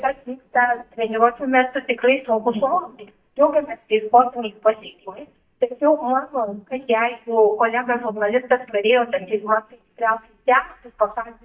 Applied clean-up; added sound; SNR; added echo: neural mask model DeepFilterNet 3.